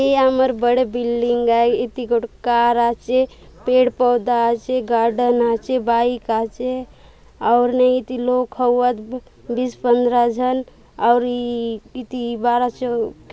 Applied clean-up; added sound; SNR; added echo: none; none; none; none.